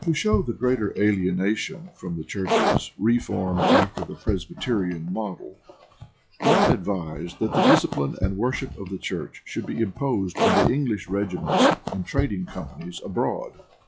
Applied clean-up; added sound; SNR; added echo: classical method log-MMSE.